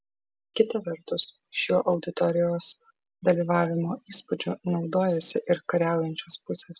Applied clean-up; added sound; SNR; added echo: none; none; none; none.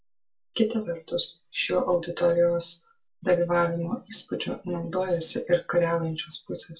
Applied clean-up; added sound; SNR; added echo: none; none; none; reverberation time 0.2 s.